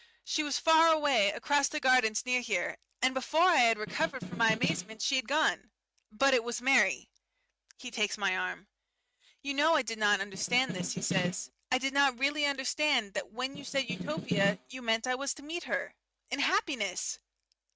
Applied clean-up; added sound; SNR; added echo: neural mask model RNNoise.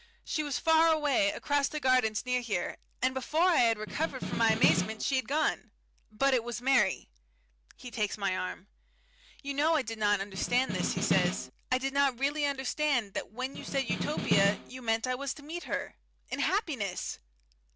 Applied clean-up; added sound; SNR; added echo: none; Snare drum; 2 dB; none.